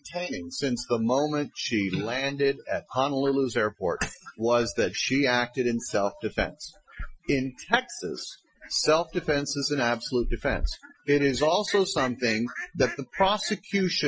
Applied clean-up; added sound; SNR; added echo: classical method Wiener filter.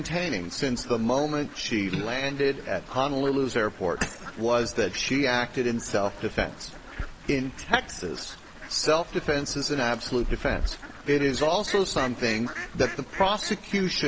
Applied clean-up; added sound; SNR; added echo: none; Fowl; 12 dB; none.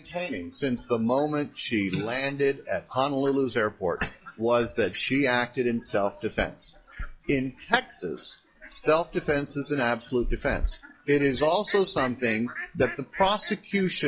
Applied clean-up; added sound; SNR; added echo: classical method log-MMSE.